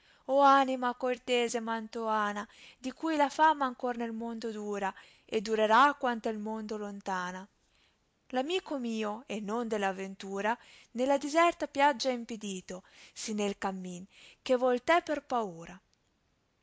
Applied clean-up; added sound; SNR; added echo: none; none; none; none.